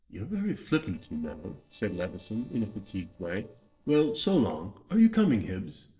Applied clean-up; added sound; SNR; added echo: neural separator model SepFormer DNS4.